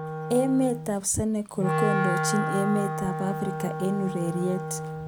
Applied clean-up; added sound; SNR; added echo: none; Wind instrument, woodwind instrument; 3 dB; none.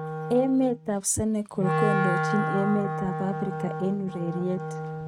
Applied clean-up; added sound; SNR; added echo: neural mask model RNNoise.